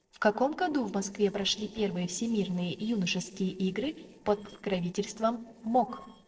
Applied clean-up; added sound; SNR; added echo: neural separator model SepFormer DNS4.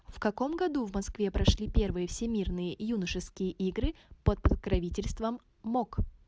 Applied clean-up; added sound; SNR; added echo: none; none; none; none.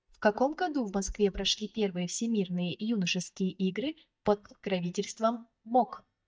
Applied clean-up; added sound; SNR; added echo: neural mask model DeepFilterNet 3.